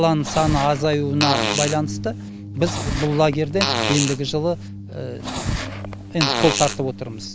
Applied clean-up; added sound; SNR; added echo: none; Fart; 4 dB; none.